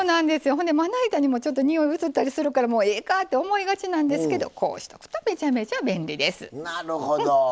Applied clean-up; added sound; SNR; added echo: none; none; none; none.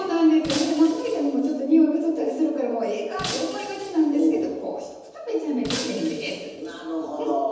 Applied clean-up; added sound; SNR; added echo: none; Shatter; 14 dB; reverberation time 1.1 s.